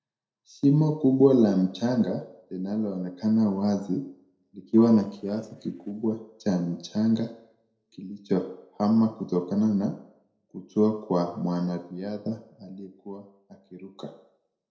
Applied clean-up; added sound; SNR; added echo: neural separator model SepFormer DNS4.